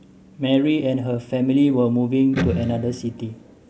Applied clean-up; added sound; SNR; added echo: none; Electric guitar; 7 dB; none.